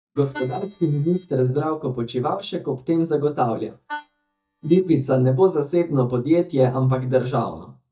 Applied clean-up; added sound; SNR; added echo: neural mask model DeepFilterNet 3.